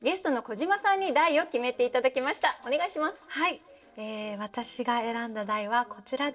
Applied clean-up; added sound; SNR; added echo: neural separator model SepFormer DNS4.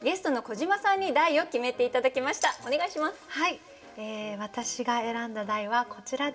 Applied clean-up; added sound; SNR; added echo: none; Glass; 17 dB; reverberation time 0.3 s.